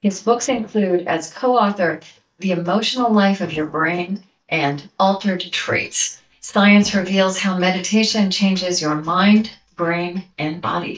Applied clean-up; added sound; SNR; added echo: neural mask model DeepFilterNet 3.